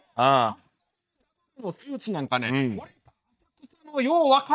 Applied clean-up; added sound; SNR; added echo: neural mask model DeepFilterNet 3.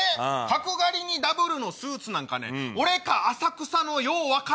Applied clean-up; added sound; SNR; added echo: none; none; none; none.